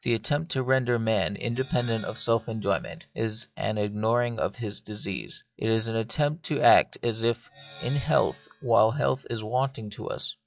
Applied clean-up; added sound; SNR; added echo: classical method log-MMSE.